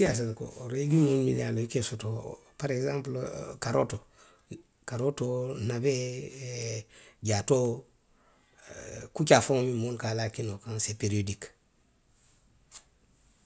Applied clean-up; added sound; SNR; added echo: none; none; none; none.